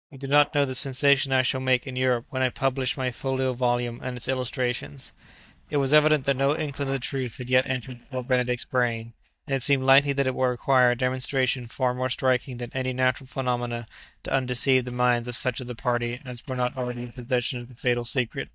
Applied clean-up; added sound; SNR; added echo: neural mask model DeepFilterNet 3.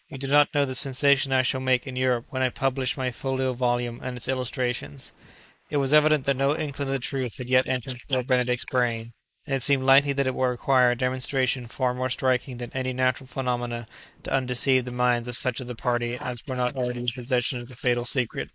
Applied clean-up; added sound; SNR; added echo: neural mask model Resemble Enhance denoiser.